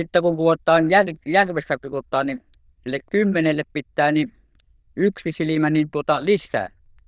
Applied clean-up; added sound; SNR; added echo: neural diffusion model UNIVERSE++.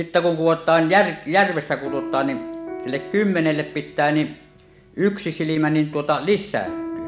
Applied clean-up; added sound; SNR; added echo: none; Piano; 14 dB; none.